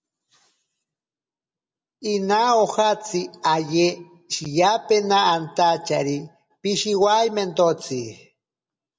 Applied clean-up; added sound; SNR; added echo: none; none; none; none.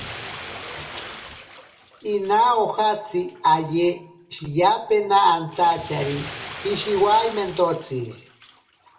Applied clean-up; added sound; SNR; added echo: none; Bathtub (filling or washing); 15 dB; reverberation time 0.4 s.